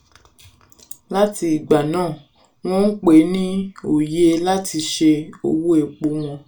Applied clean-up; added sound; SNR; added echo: none; none; none; reverberation time 0.3 s.